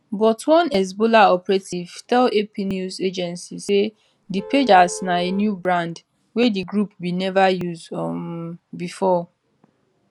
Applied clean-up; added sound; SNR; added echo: none; Vehicle horn, car horn, honking; 15 dB; none.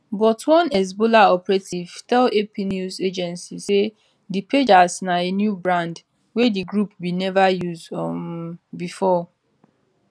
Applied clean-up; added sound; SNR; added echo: none; none; none; none.